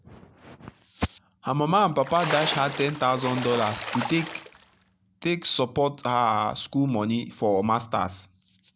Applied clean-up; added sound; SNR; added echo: none; Splash, splatter; 7 dB; none.